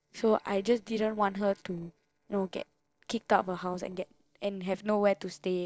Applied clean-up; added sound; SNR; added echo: neural separator model SepFormer DNS4.